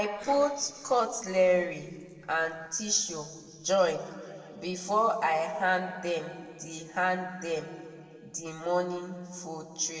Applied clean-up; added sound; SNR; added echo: neural separator model SepFormer DNS4.